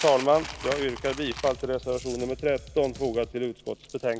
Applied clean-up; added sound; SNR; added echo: none; Coin (dropping) + Drum kit; 13 dB; none.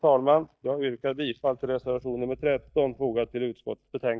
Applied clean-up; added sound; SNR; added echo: neural mask model DeepFilterNet 3.